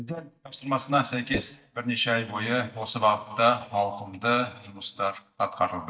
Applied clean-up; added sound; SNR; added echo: neural mask model DeepFilterNet 3.